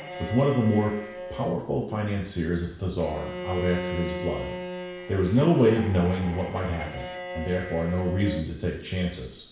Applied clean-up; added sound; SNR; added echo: none; Bowed string instrument; 10 dB; reverberation time 0.7 s.